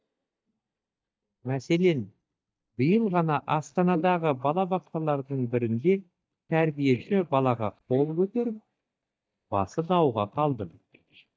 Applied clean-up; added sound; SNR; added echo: neural mask model DeepFilterNet 3.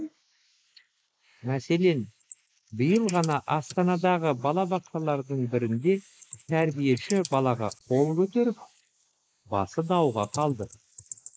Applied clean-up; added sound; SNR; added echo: neural mask model Resemble Enhance denoiser.